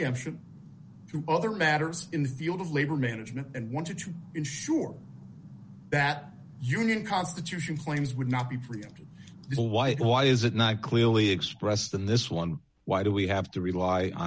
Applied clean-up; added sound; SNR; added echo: none; none; none; none.